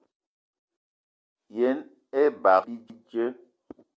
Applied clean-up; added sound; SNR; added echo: none; none; none; none.